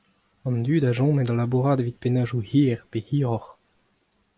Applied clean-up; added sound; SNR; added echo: none; none; none; none.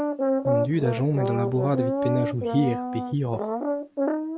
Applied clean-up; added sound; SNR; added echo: none; Brass instrument; 0 dB; none.